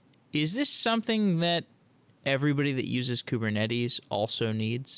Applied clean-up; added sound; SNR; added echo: none; none; none; none.